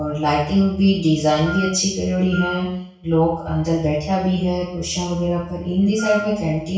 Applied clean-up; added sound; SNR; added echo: none; Wind instrument, woodwind instrument; 11 dB; reverberation time 0.6 s.